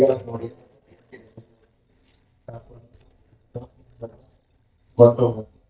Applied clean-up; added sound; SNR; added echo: neural mask model DeepFilterNet 3.